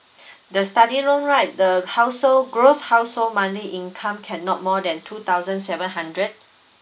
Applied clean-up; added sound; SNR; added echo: none; none; none; none.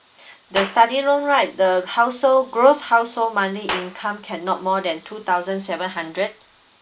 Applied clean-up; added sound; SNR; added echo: none; Clapping; 16 dB; none.